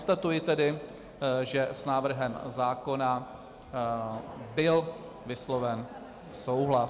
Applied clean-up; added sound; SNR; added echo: none; none; none; none.